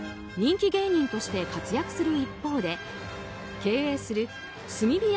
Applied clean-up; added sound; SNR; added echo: none; none; none; none.